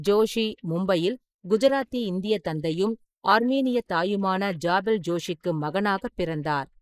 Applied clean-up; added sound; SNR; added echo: neural mask model Resemble Enhance denoiser.